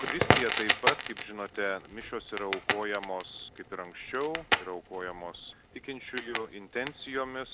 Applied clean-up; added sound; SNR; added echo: none; Crackle; -3 dB; none.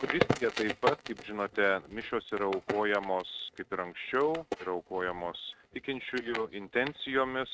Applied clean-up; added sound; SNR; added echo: neural mask model RNNoise.